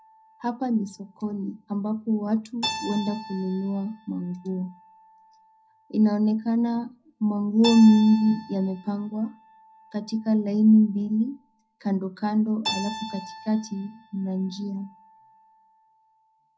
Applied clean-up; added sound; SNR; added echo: none; Keyboard (musical); 15 dB; reverberation time 0.5 s.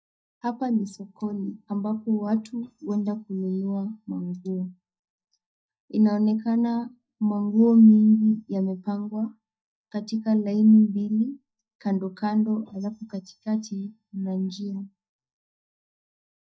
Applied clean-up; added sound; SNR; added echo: neural mask model DeepFilterNet 3.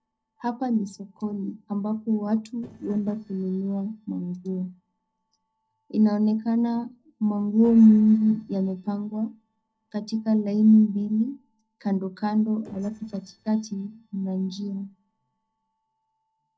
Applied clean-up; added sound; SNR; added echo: neural separator model SepFormer DNS4.